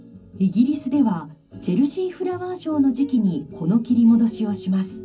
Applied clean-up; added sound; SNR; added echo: none; none; none; reverberation time 0.4 s.